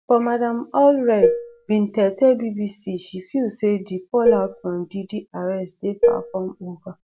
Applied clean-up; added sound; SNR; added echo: none; Dishes, pots, and pans; 1 dB; none.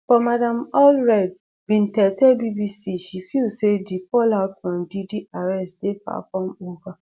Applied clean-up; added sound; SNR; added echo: none; none; none; none.